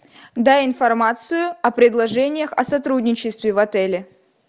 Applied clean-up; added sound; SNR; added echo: none; none; none; none.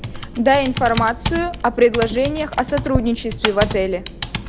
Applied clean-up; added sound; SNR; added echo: none; Computer keyboard; 7 dB; none.